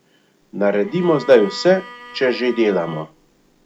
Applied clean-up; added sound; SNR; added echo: none; Bowed string instrument; 19 dB; none.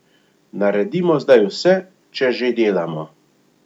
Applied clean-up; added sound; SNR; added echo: none; none; none; none.